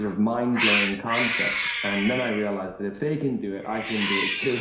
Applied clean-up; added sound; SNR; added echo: none; Cat; 2 dB; reverberation time 0.7 s.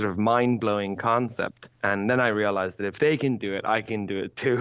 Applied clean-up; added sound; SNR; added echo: none; none; none; none.